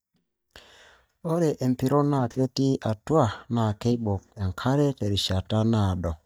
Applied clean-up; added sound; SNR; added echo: neural mask model DeepFilterNet 3.